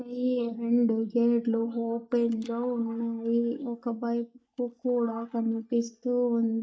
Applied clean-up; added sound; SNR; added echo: neural mask model DeepFilterNet 3.